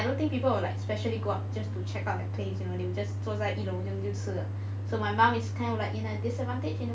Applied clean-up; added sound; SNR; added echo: none; none; none; none.